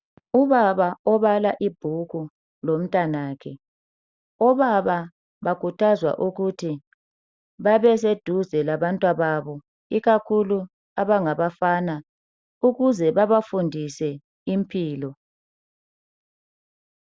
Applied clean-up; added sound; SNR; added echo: none; none; none; none.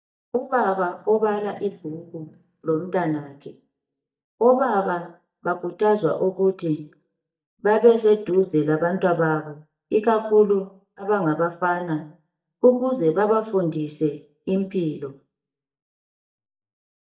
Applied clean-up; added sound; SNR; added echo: neural mask model DeepFilterNet 3.